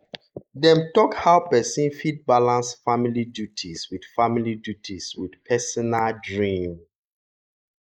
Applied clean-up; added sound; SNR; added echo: neural mask model Resemble Enhance denoiser.